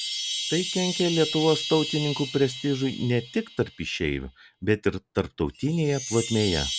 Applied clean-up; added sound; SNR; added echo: none; Chime; 8 dB; none.